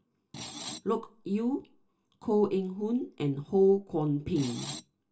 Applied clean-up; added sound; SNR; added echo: none; Screech; 12 dB; reverberation time 0.2 s.